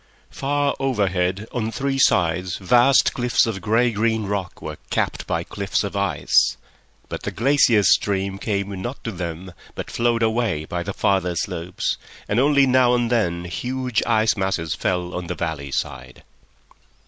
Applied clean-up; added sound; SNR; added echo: none; none; none; none.